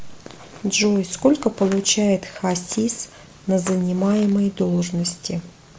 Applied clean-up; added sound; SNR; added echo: none; none; none; none.